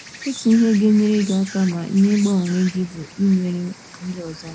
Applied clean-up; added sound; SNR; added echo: none; Insect; 18 dB; none.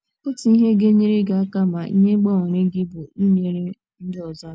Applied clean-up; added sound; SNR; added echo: none; none; none; none.